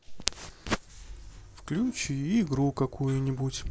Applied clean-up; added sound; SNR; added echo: neural mask model Resemble Enhance denoiser.